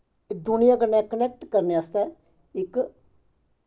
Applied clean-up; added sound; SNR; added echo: none; none; none; none.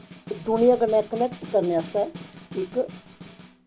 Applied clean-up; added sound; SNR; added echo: none; Snare drum; 16 dB; none.